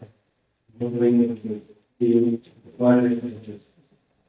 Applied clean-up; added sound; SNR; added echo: neural mask model DeepFilterNet 3.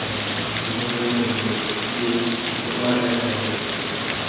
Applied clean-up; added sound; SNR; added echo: none; Rain; 1 dB; reverberation time 2.0 s.